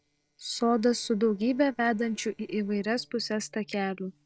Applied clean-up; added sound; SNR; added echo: neural separator model SepFormer DNS4.